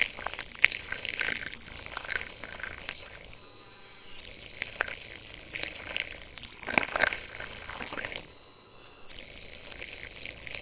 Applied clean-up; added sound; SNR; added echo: neural separator model SepFormer WHAMR!.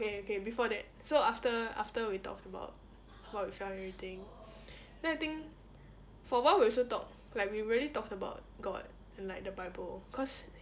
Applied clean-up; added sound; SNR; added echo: none; none; none; none.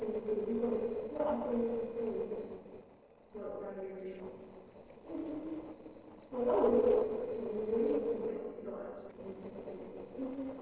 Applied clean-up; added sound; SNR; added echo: neural separator model SepFormer DNS4.